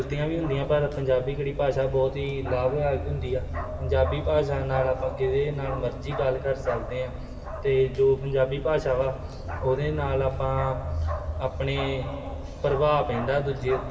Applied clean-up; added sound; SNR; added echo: none; Bark; 7 dB; reverberation time 2.0 s.